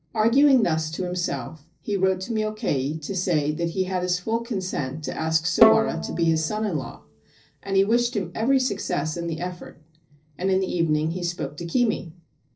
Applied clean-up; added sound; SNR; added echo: neural separator model SepFormer DNS4.